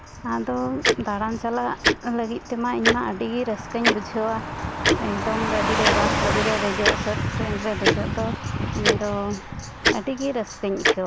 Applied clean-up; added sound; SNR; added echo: none; Tick-tock + Car passing by / Truck; -1 dB; none.